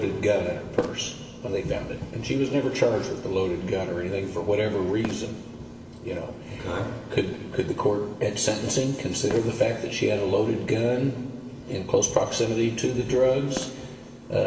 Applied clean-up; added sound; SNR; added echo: none; Fireworks; 19 dB; reverberation time 2.1 s.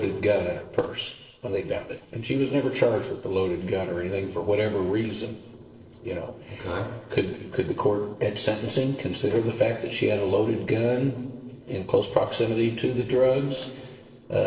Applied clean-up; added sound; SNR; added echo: neural separator model SepFormer DNS4.